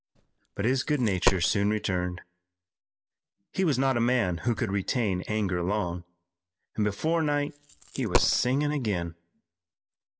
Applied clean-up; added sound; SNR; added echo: none; Coin (dropping); 3 dB; none.